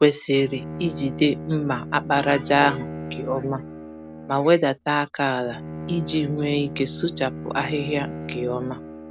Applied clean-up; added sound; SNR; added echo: none; Bowed string instrument; 11 dB; none.